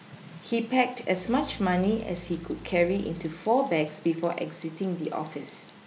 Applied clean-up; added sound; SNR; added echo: none; Tick + Bowed string instrument; 19 dB; none.